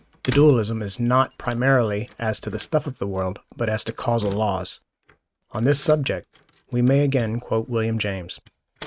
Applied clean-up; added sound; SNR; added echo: neural mask model RNNoise.